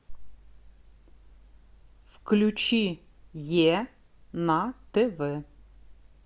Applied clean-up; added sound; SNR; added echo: none; none; none; none.